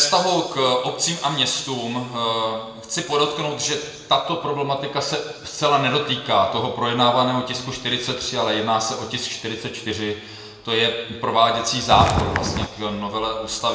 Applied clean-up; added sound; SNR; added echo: none; Walk, footsteps; 0 dB; reverberation time 1.3 s.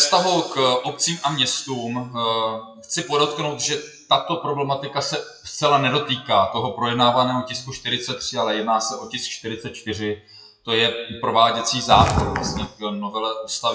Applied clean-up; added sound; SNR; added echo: classical method WPE with log-MMSE.